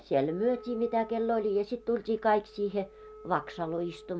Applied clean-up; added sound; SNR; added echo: none; Wind instrument, woodwind instrument; 20 dB; none.